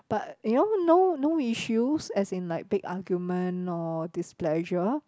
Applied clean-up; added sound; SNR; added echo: none; none; none; none.